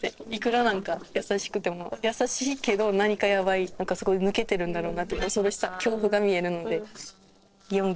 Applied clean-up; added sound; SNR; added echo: neural separator model SepFormer DNS4.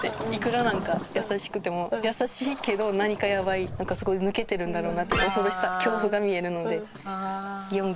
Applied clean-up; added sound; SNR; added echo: none; Waves, surf; 12 dB; none.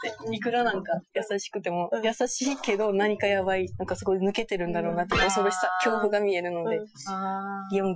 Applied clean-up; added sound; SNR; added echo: classical method Wiener filter.